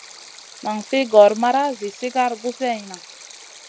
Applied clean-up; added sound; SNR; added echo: none; Stream; 20 dB; none.